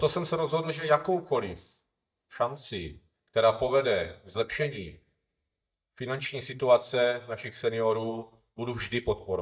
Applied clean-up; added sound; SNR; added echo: neural mask model DeepFilterNet 3.